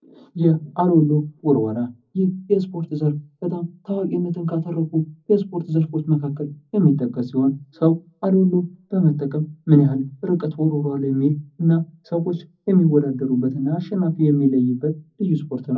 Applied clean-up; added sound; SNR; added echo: none; none; none; reverberation time 0.4 s.